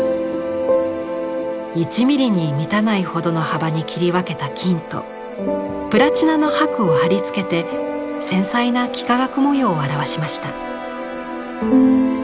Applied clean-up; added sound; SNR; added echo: none; Telephone; 19 dB; none.